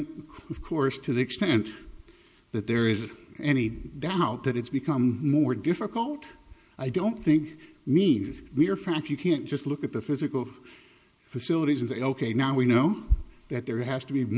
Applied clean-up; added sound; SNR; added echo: none; none; none; none.